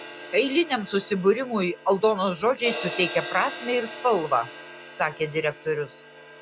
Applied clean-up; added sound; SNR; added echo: none; Crash cymbal; 13 dB; none.